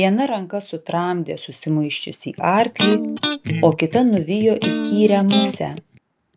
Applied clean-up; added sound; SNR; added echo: none; Electric guitar; 5 dB; none.